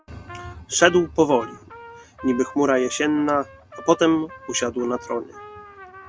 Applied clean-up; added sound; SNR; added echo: none; Trumpet; 18 dB; none.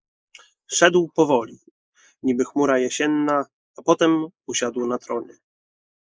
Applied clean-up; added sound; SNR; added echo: neural mask model Resemble Enhance denoiser.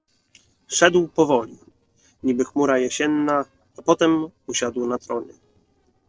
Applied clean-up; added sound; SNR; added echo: neural separator model SepFormer DNS4.